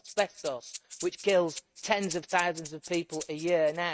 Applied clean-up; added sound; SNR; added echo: neural mask model RNNoise.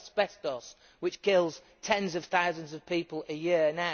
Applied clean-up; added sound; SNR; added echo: none; none; none; none.